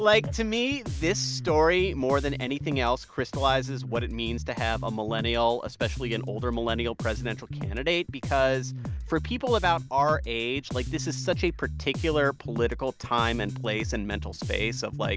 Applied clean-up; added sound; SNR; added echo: none; Bass guitar; 7 dB; none.